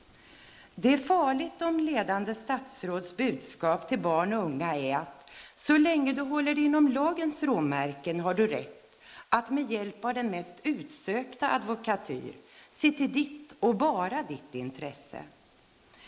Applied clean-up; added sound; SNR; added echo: neural mask model Resemble Enhance denoiser.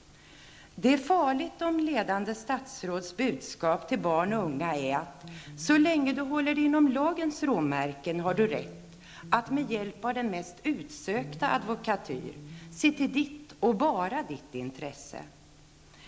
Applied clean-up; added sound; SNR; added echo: none; Electric guitar; 16 dB; none.